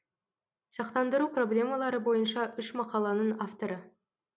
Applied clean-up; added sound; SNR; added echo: none; none; none; none.